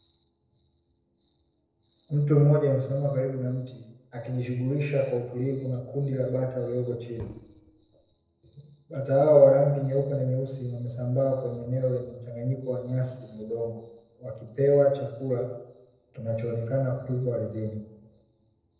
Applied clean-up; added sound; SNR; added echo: neural separator model SepFormer DNS4.